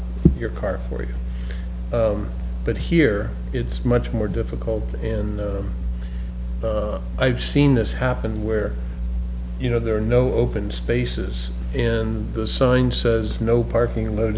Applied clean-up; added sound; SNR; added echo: none; none; none; none.